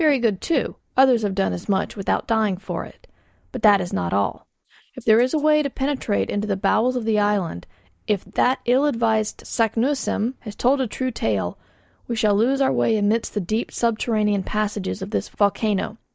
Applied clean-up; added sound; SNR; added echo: neural mask model Resemble Enhance denoiser.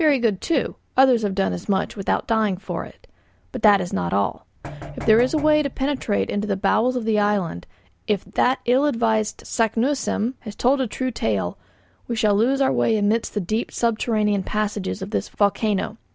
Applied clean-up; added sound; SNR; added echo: none; Knock; 13 dB; none.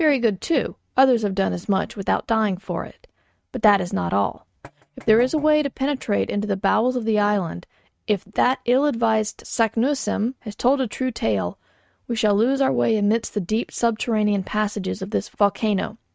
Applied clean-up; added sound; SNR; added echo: neural mask model RNNoise.